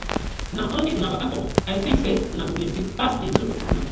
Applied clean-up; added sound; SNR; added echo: none; Crackle; 1 dB; reverberation time 0.9 s.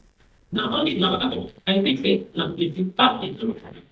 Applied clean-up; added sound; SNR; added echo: neural mask model DeepFilterNet 3.